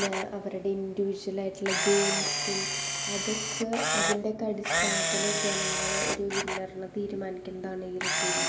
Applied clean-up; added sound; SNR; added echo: none; Camera; -1 dB; none.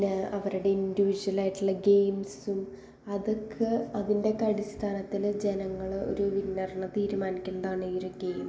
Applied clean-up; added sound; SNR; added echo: none; none; none; none.